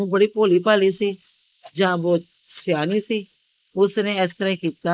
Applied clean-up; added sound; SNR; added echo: neural mask model Resemble Enhance denoiser.